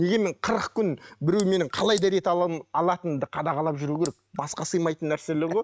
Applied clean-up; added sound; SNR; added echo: neural mask model RNNoise.